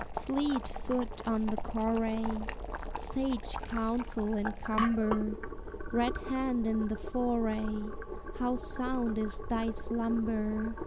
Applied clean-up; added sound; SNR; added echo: none; Boiling; 5 dB; none.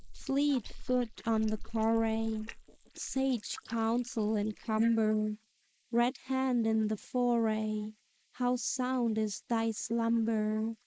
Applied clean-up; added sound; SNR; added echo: neural mask model Resemble Enhance denoiser.